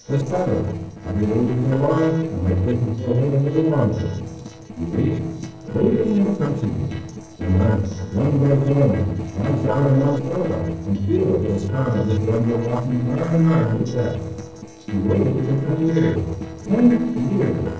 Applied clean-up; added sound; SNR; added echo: neural separator model SepFormer DNS4.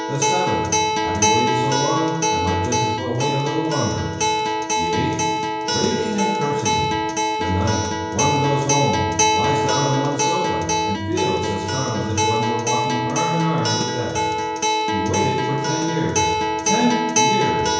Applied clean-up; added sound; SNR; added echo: none; Acoustic guitar; -3 dB; reverberation time 1.0 s.